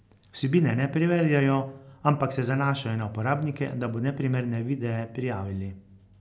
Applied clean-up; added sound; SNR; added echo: none; none; none; none.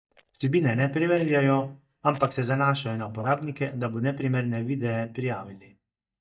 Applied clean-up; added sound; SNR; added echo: neural mask model DeepFilterNet 3.